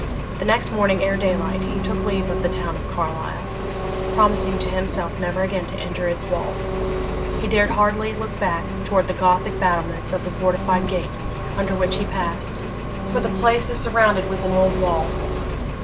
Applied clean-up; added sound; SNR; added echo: none; Engine; 2 dB; none.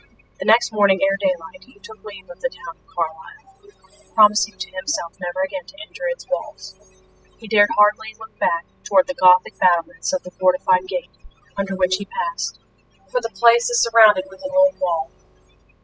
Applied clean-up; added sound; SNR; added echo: classical method spectral subtraction.